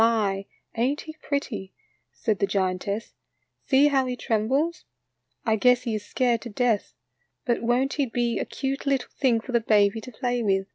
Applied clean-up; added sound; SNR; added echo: none; none; none; none.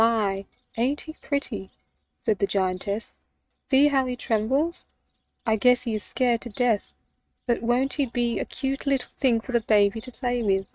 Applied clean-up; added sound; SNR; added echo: neural mask model RNNoise.